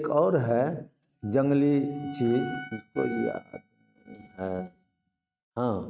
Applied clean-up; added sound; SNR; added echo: neural mask model RNNoise.